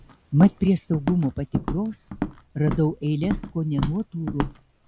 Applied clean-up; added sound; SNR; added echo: none; Walk, footsteps; 7 dB; none.